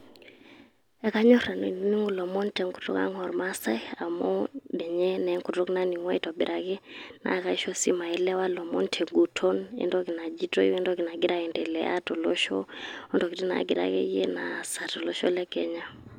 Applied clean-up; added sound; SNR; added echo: none; none; none; none.